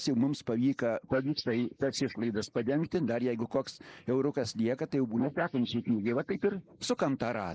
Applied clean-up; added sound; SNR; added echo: neural mask model Resemble Enhance denoiser.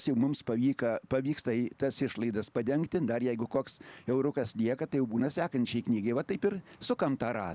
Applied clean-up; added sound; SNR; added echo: none; none; none; none.